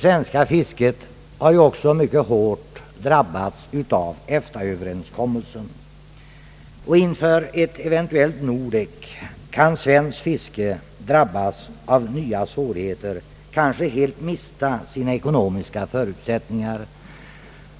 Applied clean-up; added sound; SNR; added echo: none; none; none; none.